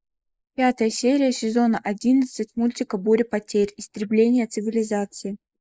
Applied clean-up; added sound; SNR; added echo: neural mask model Resemble Enhance denoiser.